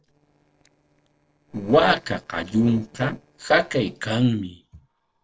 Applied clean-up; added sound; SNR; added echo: neural separator model SepFormer DNS4.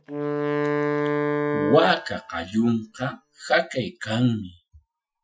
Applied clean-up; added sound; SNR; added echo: classical method Wiener filter.